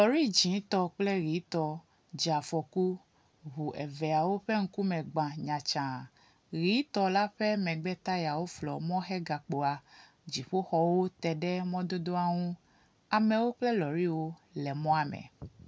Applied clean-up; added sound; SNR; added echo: none; none; none; none.